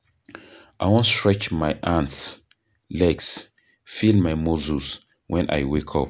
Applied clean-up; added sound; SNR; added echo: none; none; none; none.